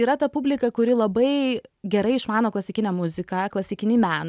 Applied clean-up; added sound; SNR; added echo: none; none; none; none.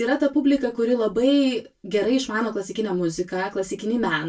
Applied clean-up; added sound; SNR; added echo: none; none; none; reverberation time 0.2 s.